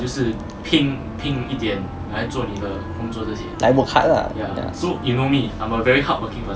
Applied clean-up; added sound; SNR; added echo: none; Wind instrument, woodwind instrument; 17 dB; none.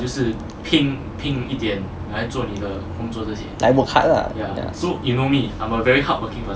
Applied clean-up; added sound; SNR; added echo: none; none; none; none.